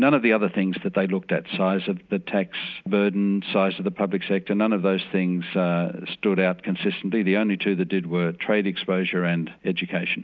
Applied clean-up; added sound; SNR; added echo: none; none; none; none.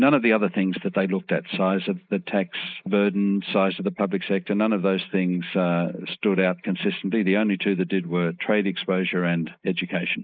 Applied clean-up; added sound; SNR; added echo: neural mask model Resemble Enhance denoiser.